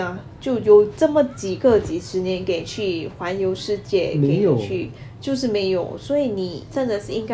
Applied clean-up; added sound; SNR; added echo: none; none; none; none.